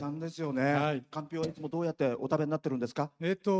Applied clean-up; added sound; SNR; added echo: neural mask model RNNoise.